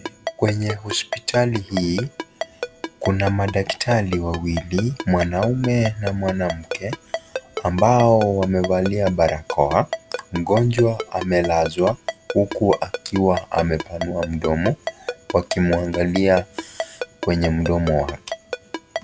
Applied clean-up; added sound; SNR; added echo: none; Ringtone; 10 dB; none.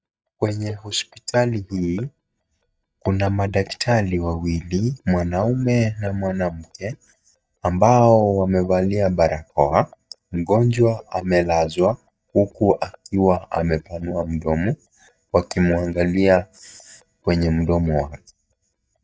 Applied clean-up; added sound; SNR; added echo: neural mask model DeepFilterNet 3.